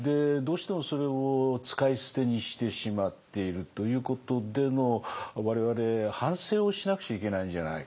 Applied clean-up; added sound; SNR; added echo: none; none; none; none.